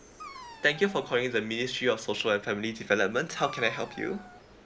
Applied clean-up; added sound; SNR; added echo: none; Dog; 19 dB; none.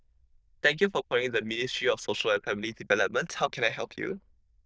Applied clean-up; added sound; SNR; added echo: neural diffusion model UNIVERSE++.